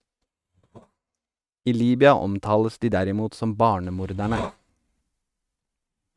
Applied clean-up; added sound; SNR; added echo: neural mask model RNNoise.